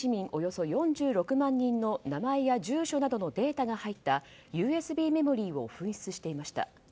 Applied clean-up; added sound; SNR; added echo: none; none; none; none.